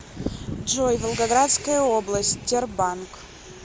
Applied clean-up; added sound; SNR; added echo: none; none; none; none.